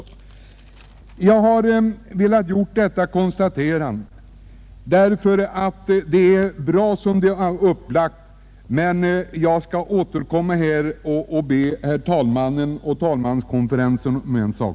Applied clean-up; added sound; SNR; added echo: none; none; none; none.